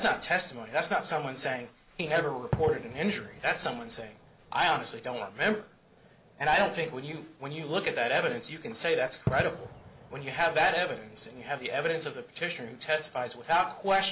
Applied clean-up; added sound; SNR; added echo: none; Fireworks; 14 dB; none.